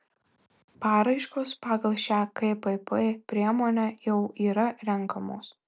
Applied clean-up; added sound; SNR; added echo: none; none; none; none.